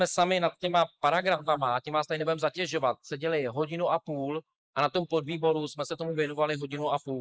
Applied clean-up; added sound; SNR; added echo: neural mask model Resemble Enhance denoiser.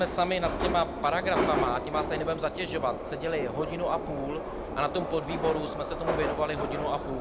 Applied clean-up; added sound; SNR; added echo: none; Subway, metro, underground; 2 dB; none.